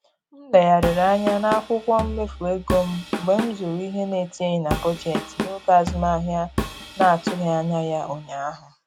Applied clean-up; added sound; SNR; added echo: none; Drum kit; 8 dB; none.